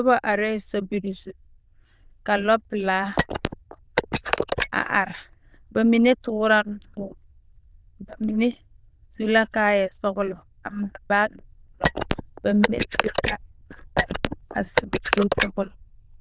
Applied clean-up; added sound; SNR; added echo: neural diffusion model UNIVERSE++.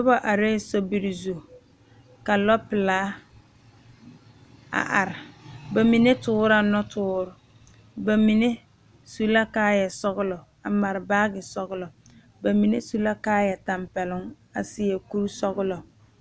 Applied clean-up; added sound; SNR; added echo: none; none; none; none.